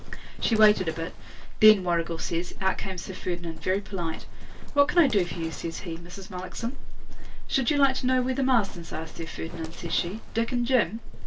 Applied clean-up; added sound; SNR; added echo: none; Livestock, farm animals, working animals; 1 dB; reverberation time 0.1 s.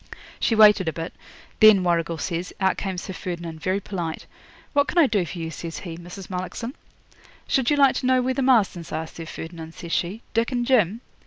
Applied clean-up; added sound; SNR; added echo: none; none; none; none.